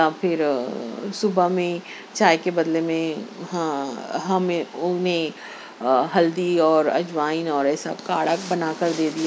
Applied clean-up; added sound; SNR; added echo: none; none; none; none.